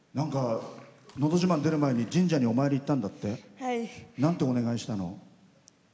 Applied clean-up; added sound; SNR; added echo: none; none; none; none.